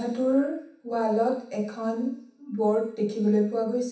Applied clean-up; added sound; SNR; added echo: none; none; none; reverberation time 0.7 s.